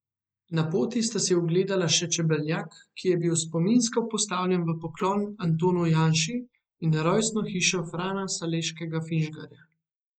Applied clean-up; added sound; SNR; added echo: neural mask model Resemble Enhance denoiser.